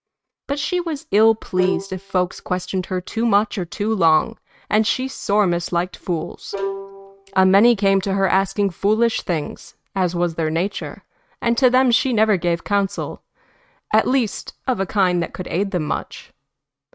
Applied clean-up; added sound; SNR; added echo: neural mask model RNNoise.